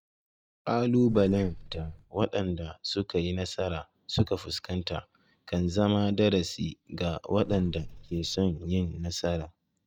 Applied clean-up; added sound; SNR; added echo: neural mask model DeepFilterNet 3.